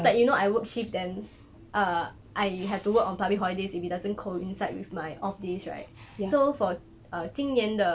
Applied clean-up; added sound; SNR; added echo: none; none; none; none.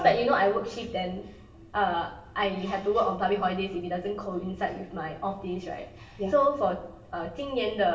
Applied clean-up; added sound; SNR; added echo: none; none; none; reverberation time 0.8 s.